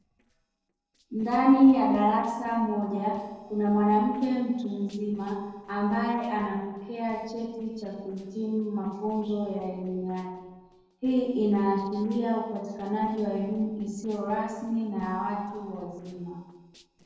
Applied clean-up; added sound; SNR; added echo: neural separator model SepFormer DNS4.